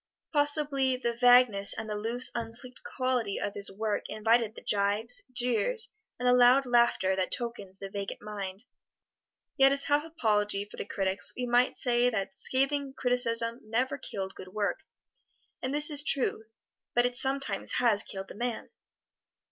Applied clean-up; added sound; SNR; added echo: none; none; none; none.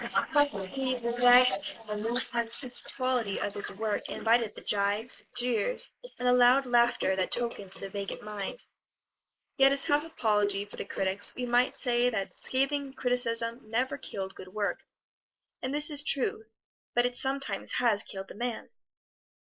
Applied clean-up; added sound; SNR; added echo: neural mask model Resemble Enhance denoiser.